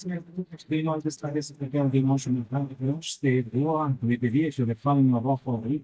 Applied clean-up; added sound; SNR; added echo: neural mask model DeepFilterNet 3.